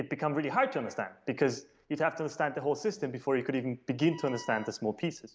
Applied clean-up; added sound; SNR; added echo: none; Wind instrument, woodwind instrument; 19 dB; none.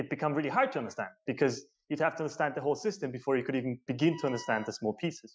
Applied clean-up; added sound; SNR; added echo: classical method Wiener filter.